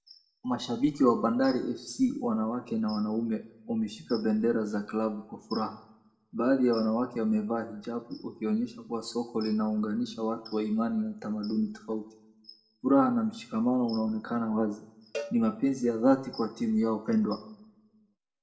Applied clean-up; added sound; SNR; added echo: none; Cowbell; 15 dB; reverberation time 0.6 s.